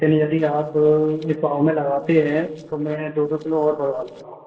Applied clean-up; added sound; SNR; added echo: neural separator model SepFormer DNS4.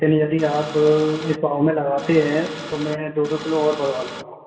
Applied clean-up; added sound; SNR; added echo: none; Printer; 14 dB; reverberation time 2.1 s.